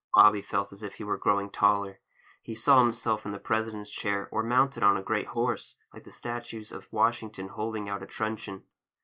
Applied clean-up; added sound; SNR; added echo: neural mask model Resemble Enhance denoiser.